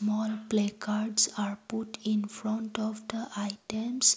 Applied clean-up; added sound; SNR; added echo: none; none; none; none.